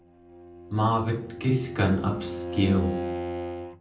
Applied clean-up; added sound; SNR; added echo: none; Bowed string instrument; 8 dB; reverberation time 0.6 s.